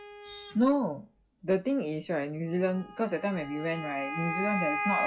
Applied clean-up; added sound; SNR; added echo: classical method log-MMSE.